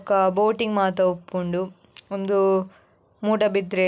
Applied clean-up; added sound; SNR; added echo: none; none; none; none.